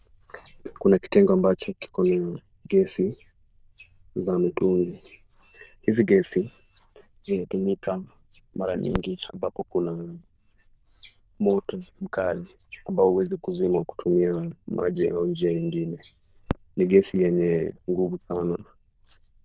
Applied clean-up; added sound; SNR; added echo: neural diffusion model UNIVERSE++.